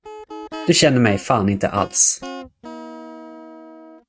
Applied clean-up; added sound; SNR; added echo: neural mask model RNNoise.